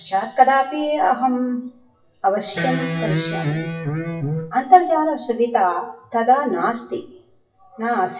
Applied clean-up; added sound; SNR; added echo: classical method WPE with log-MMSE.